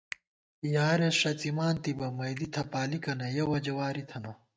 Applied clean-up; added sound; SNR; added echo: neural mask model RNNoise.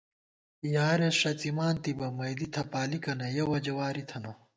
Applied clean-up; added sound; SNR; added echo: neural mask model DeepFilterNet 3.